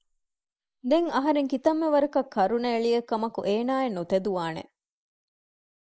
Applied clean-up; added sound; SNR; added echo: neural mask model Resemble Enhance denoiser.